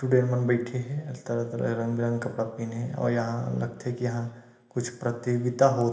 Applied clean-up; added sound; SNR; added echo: none; none; none; reverberation time 0.8 s.